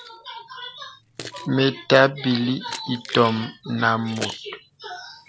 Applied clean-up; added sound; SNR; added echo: none; Keys jangling; 18 dB; none.